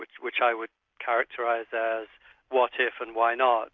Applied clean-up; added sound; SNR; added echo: none; none; none; none.